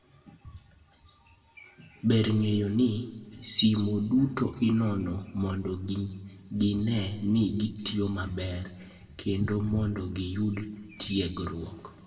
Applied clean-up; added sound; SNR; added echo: none; none; none; reverberation time 1.1 s.